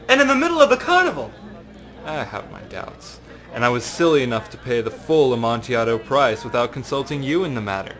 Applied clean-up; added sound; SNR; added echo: none; none; none; none.